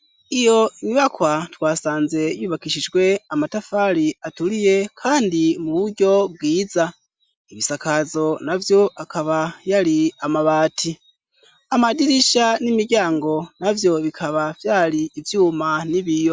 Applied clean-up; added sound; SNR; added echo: none; none; none; none.